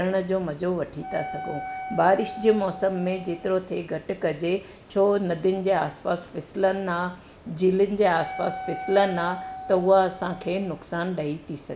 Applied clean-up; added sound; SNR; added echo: none; Wind instrument, woodwind instrument; 12 dB; none.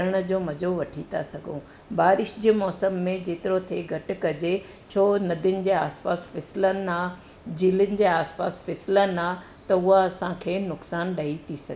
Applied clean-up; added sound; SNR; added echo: none; none; none; none.